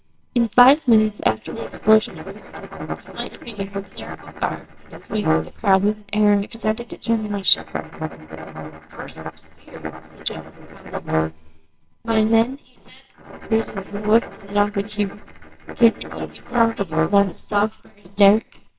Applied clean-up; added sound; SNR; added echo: neural separator model SepFormer WHAMR!.